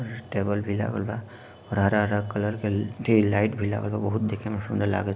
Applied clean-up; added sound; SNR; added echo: none; none; none; none.